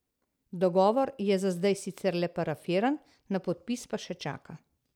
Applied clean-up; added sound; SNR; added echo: none; none; none; none.